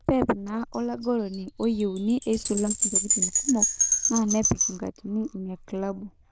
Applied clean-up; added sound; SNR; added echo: neural diffusion model UNIVERSE++.